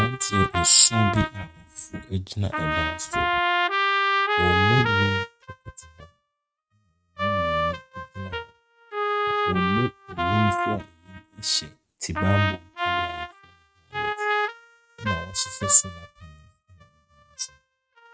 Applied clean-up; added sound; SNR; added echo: neural mask model RNNoise.